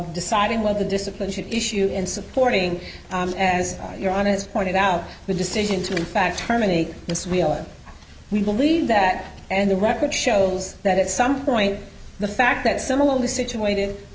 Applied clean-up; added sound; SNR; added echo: none; none; none; none.